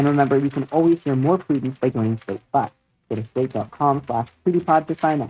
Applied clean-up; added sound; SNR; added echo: neural mask model RNNoise.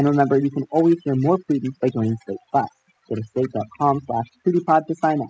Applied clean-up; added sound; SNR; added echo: classical method spectral subtraction.